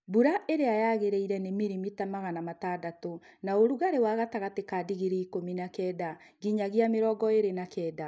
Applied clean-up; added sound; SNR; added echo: none; none; none; none.